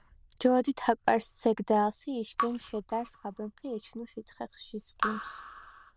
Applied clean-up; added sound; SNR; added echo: neural diffusion model UNIVERSE++.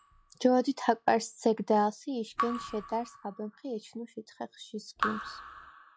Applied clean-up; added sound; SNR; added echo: classical method log-MMSE.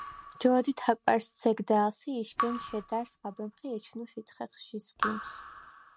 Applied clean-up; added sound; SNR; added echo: neural mask model RNNoise.